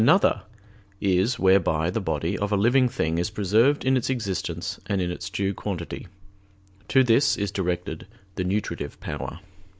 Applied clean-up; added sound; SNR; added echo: none; none; none; none.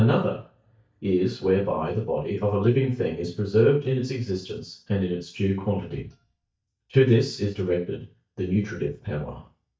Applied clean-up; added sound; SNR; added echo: neural mask model DeepFilterNet 3.